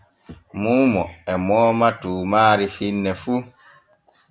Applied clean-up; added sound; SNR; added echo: none; none; none; none.